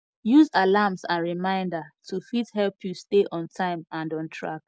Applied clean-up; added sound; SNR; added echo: none; none; none; none.